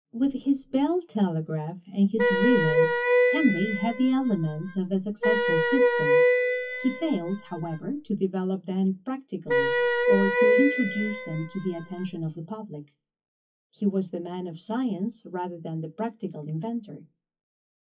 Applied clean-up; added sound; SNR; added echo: classical method WPE with log-MMSE.